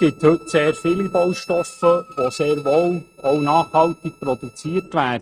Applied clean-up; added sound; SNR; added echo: neural mask model RNNoise.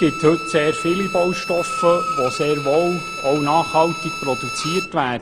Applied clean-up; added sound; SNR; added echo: none; Bowed string instrument; 7 dB; none.